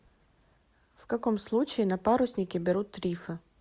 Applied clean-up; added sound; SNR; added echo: none; none; none; none.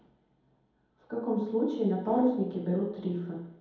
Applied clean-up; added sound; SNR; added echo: none; none; none; reverberation time 1.9 s.